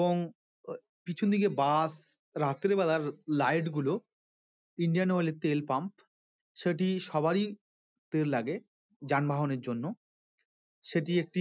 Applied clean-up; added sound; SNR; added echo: none; none; none; none.